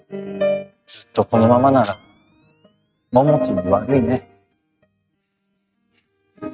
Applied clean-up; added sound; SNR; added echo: neural mask model RNNoise.